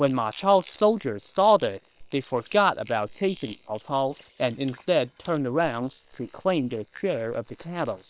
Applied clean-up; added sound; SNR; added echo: neural separator model SepFormer WHAM!.